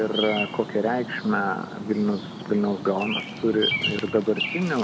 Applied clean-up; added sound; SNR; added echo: none; Bird vocalization, bird call, bird song; 7 dB; none.